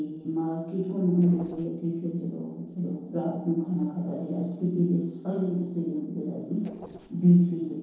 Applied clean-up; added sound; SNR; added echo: neural separator model SepFormer DNS4.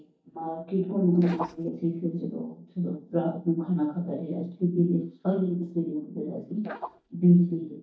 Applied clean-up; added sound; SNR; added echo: neural mask model DeepFilterNet 3.